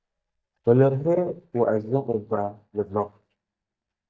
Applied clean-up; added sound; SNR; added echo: neural mask model DeepFilterNet 3.